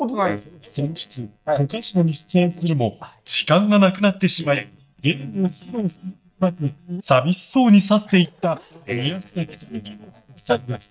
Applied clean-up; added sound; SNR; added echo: neural mask model DeepFilterNet 3.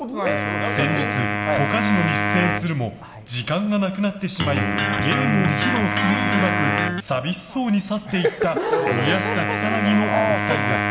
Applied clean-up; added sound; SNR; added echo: none; Electric guitar + Wind instrument, woodwind instrument; 1 dB; none.